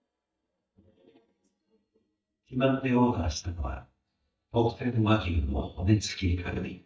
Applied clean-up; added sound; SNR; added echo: neural mask model DeepFilterNet 3.